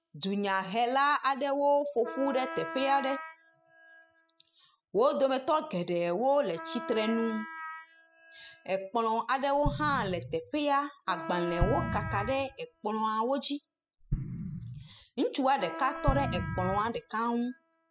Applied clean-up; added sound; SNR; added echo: classical method spectral subtraction.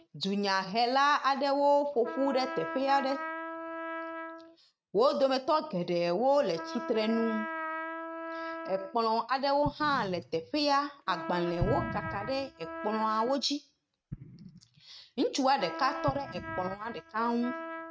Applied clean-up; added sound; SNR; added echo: neural mask model RNNoise.